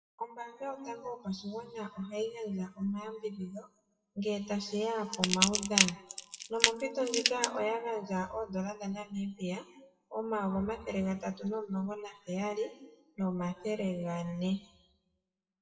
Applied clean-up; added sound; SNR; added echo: classical method WPE with log-MMSE.